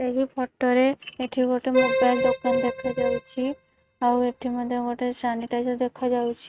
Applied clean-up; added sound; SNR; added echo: neural mask model RNNoise.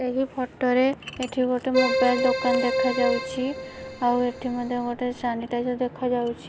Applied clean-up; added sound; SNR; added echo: none; Keyboard (musical); 1 dB; none.